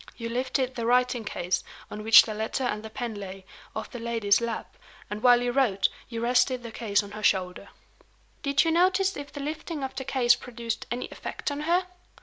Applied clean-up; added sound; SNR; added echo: none; none; none; none.